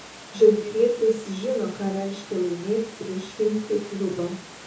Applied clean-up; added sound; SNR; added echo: none; Water; 18 dB; reverberation time 1.0 s.